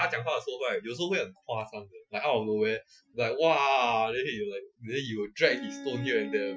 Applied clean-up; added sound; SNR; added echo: classical method Wiener filter.